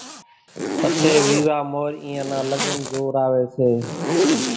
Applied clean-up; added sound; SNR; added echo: none; Zipper (clothing); 2 dB; reverberation time 1.6 s.